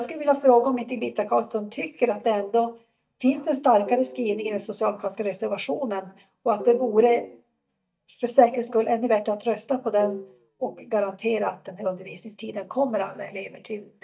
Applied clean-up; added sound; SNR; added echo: neural mask model DeepFilterNet 3.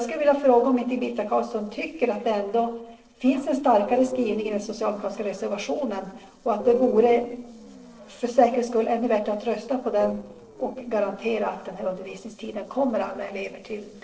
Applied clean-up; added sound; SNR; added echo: neural separator model SepFormer DNS4.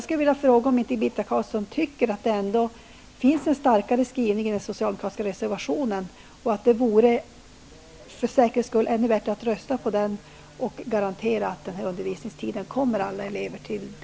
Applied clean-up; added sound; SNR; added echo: none; none; none; none.